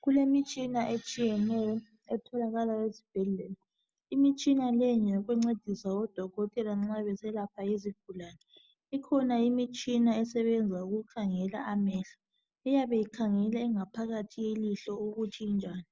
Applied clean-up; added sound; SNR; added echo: none; none; none; none.